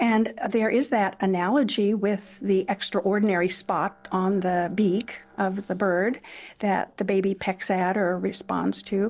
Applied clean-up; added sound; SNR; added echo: neural separator model SepFormer DNS4.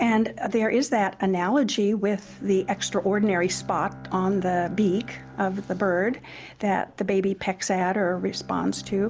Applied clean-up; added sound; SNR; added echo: none; Bowed string instrument; 19 dB; none.